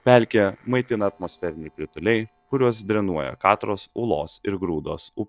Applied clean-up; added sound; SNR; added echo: neural separator model SepFormer DNS4.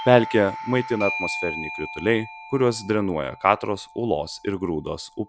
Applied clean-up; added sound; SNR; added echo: none; Doorbell; 12 dB; none.